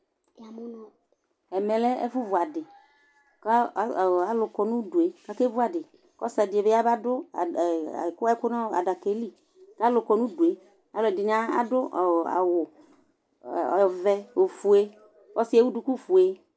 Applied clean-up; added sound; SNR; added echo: none; none; none; none.